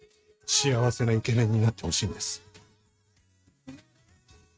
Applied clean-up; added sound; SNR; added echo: neural mask model RNNoise.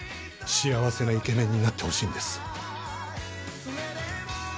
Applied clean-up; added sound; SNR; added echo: none; none; none; none.